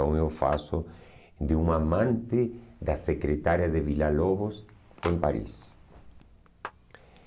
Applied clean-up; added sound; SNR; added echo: none; Clapping + Telephone; 17 dB; none.